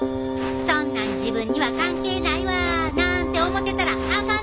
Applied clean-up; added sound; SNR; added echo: none; Keyboard (musical); 1 dB; none.